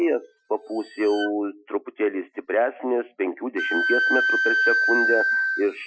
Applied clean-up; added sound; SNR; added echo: classical method Wiener filter.